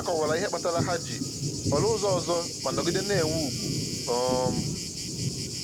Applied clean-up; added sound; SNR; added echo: none; Thunder; 1 dB; none.